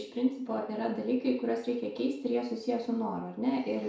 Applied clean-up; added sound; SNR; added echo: none; none; none; reverberation time 0.6 s.